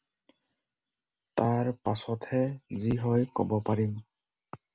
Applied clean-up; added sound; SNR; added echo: none; none; none; none.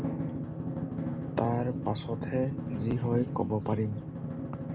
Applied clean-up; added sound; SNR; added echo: none; Drum; 2 dB; none.